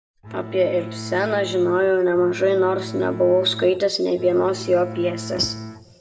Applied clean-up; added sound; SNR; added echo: none; Bowed string instrument; 13 dB; reverberation time 2.1 s.